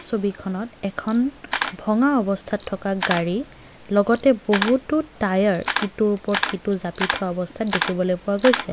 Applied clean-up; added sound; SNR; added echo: none; Camera; 7 dB; none.